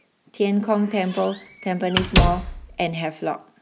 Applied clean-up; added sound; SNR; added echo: none; Squeak / Slam; 0 dB; none.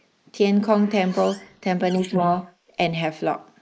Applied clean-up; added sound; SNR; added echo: neural mask model Resemble Enhance denoiser.